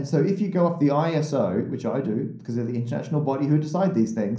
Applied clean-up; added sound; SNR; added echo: none; none; none; reverberation time 0.6 s.